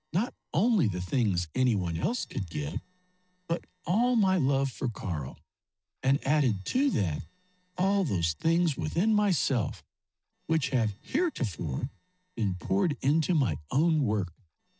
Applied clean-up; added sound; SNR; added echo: neural separator model SepFormer DNS4.